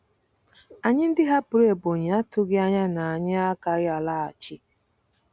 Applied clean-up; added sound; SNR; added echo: none; none; none; none.